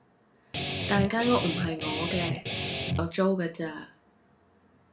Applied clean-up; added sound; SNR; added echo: none; Guitar; -1 dB; reverberation time 0.3 s.